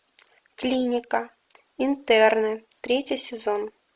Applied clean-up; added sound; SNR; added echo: none; none; none; none.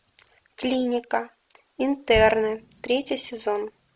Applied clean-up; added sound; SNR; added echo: none; Motor vehicle (road); 18 dB; none.